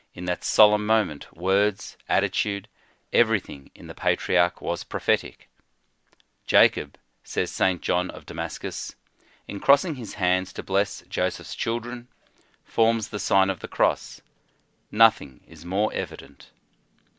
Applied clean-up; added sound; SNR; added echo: none; none; none; none.